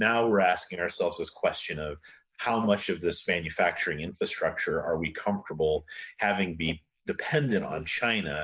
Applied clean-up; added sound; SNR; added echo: neural mask model Resemble Enhance denoiser.